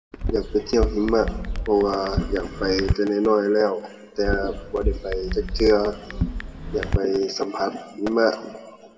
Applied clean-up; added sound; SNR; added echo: none; Chatter / Chirp, tweet / Car passing by / Typing; 5 dB; reverberation time 0.8 s.